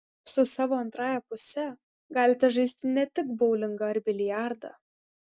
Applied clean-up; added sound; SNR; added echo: none; none; none; none.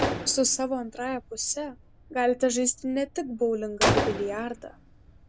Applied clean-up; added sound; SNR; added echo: none; Gunshot, gunfire; 4 dB; none.